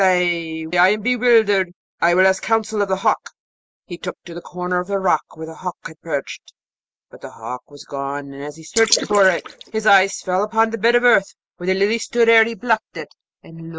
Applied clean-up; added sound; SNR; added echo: neural mask model Resemble Enhance denoiser.